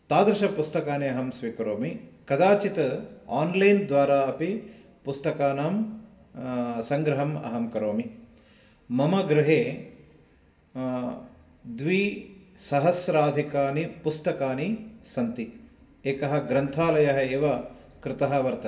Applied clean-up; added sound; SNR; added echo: none; none; none; reverberation time 1.6 s.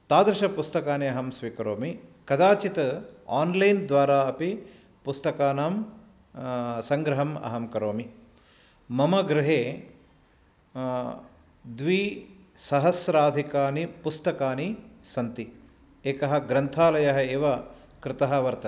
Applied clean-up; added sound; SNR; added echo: none; none; none; none.